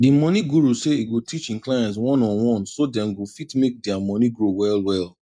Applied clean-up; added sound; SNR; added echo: neural mask model Resemble Enhance denoiser.